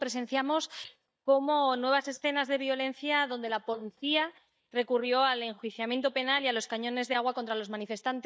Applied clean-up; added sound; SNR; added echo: neural mask model DeepFilterNet 3.